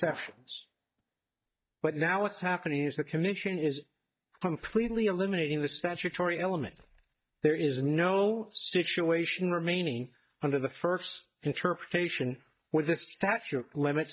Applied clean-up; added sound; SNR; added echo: neural mask model DeepFilterNet 3.